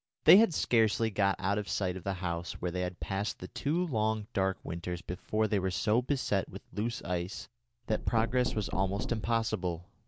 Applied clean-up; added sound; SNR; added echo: none; Knock; 6 dB; none.